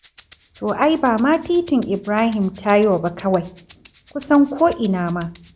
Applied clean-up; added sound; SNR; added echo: none; Rattle (instrument); 15 dB; none.